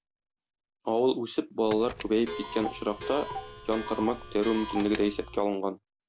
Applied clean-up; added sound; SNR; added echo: none; Clock; 9 dB; none.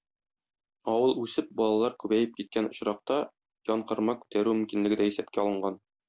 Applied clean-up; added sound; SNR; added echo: none; none; none; none.